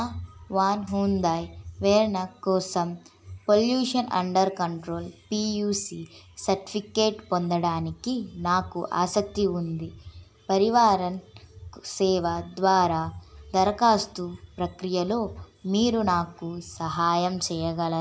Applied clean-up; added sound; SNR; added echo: none; none; none; none.